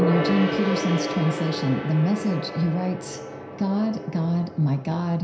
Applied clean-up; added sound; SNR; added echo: none; Gong; 6 dB; reverberation time 0.5 s.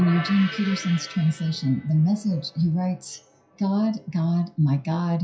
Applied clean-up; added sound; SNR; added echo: classical method WPE with log-MMSE.